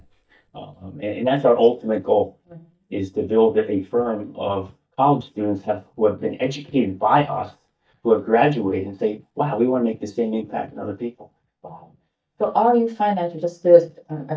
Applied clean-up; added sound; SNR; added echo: neural mask model DeepFilterNet 3.